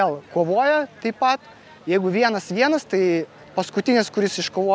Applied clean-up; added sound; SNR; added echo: none; none; none; none.